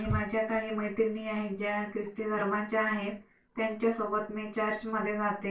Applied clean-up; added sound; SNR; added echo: neural separator model SepFormer DNS4.